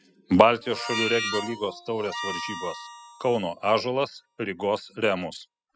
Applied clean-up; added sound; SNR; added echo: classical method spectral subtraction.